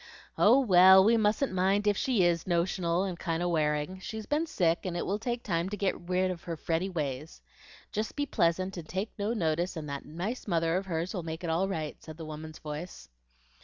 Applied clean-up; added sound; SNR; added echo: none; none; none; none.